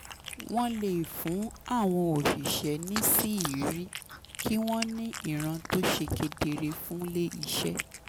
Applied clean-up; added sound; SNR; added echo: none; Cat; 11 dB; none.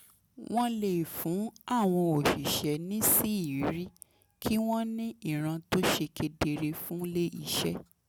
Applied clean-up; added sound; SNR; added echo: none; none; none; none.